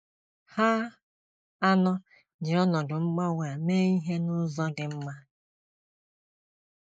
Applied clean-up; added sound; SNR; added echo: neural mask model Resemble Enhance denoiser.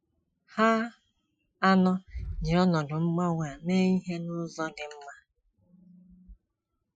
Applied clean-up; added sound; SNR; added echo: classical method Wiener filter.